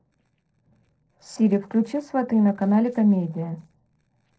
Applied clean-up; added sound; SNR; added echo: neural separator model SepFormer DNS4.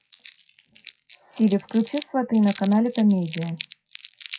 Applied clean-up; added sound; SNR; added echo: classical method WPE with log-MMSE.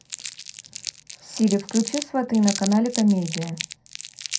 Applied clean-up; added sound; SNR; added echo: none; Crumpling, crinkling; 10 dB; reverberation time 0.2 s.